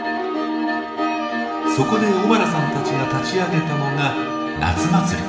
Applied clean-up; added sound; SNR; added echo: none; Bowed string instrument; 13 dB; reverberation time 1.0 s.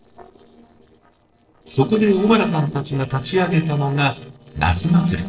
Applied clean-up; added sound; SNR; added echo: neural separator model SepFormer DNS4.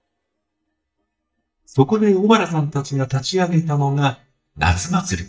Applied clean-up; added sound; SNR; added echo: neural mask model DeepFilterNet 3.